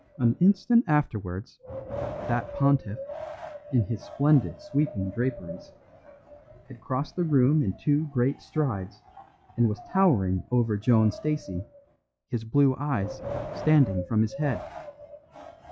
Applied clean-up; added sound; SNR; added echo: classical method log-MMSE.